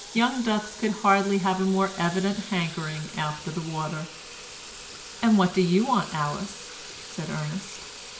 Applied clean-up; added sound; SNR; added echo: none; Sink (filling or washing) / Water tap, faucet; 14 dB; reverberation time 1.5 s.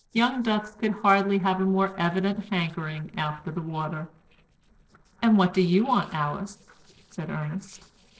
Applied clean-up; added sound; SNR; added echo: neural separator model SepFormer DNS4.